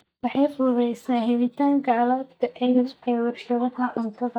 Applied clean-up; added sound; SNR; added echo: neural mask model DeepFilterNet 3.